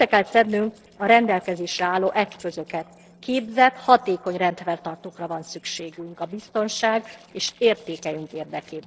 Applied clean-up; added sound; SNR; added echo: neural separator model SepFormer DNS4.